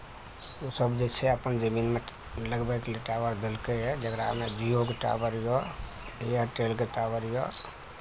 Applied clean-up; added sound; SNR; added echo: none; none; none; none.